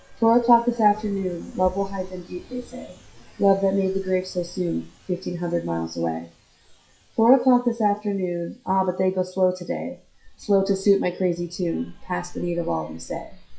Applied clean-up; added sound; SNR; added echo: classical method WPE with log-MMSE.